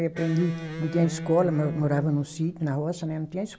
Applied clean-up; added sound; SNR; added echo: none; Electric guitar; 10 dB; none.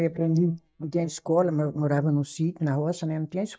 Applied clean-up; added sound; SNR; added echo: neural mask model DeepFilterNet 3.